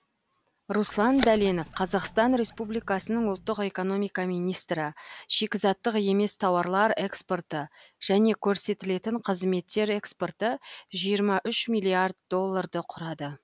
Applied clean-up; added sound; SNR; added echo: none; Bird; 14 dB; none.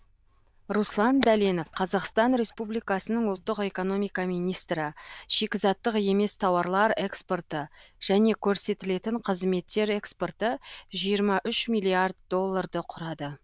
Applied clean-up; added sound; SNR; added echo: neural diffusion model UNIVERSE++.